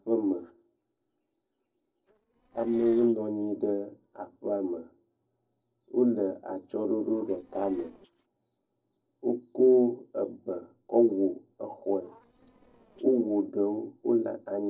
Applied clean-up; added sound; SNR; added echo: neural separator model SepFormer DNS4.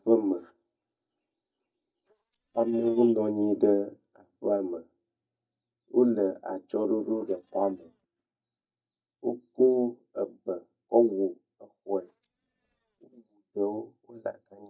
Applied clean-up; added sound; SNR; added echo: neural mask model DeepFilterNet 3.